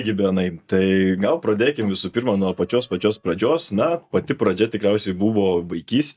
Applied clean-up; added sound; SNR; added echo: neural mask model DeepFilterNet 3.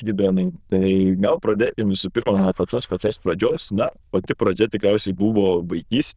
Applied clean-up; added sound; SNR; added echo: neural diffusion model UNIVERSE++.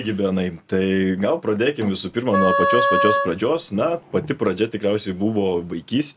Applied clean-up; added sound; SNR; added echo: none; Wind instrument, woodwind instrument; 0 dB; none.